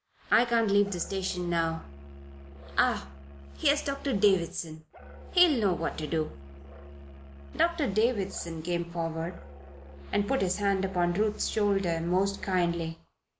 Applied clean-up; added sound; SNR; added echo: none; Musical instrument; 16 dB; none.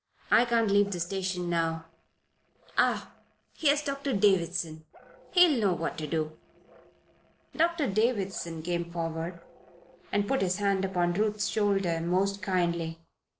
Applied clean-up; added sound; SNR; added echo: neural separator model SepFormer DNS4.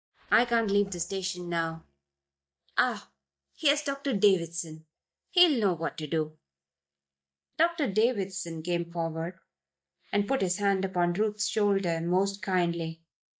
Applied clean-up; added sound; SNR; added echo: neural mask model DeepFilterNet 3.